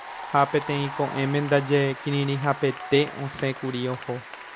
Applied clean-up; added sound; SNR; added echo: none; Applause / Cheering; 12 dB; none.